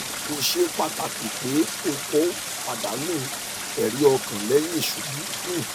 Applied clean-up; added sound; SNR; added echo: none; Stream; 5 dB; none.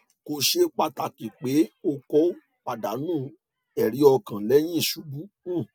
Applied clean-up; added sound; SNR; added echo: none; none; none; none.